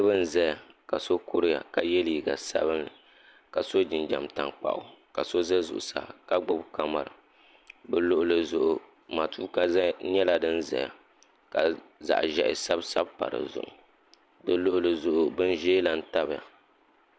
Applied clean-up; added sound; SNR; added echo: none; none; none; none.